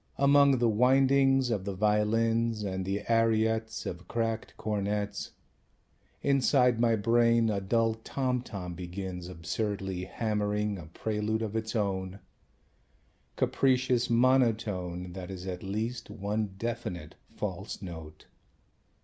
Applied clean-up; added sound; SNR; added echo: none; none; none; none.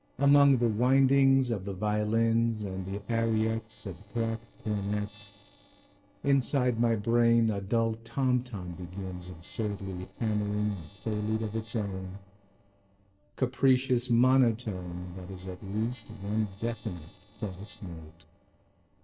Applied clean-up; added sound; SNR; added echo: neural separator model SepFormer DNS4.